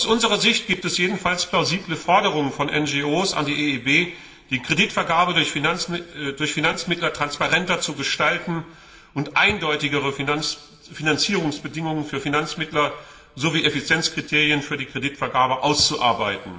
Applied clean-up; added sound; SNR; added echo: none; Thump, thud; 17 dB; reverberation time 0.8 s.